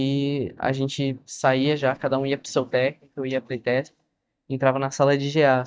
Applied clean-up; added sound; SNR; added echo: neural mask model DeepFilterNet 3.